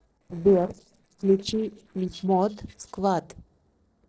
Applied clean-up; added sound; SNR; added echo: neural separator model SepFormer DNS4.